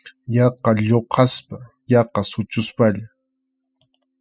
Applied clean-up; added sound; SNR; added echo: classical method spectral subtraction.